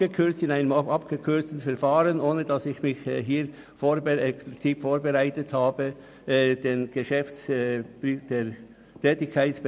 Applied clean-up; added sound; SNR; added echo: none; none; none; none.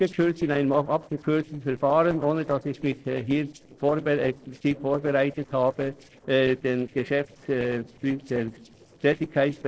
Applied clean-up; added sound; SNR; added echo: neural separator model SepFormer DNS4.